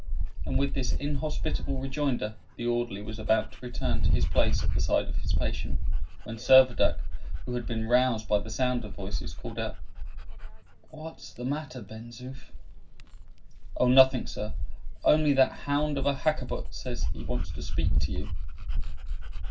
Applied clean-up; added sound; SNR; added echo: none; Dog; -4 dB; reverberation time 0.4 s.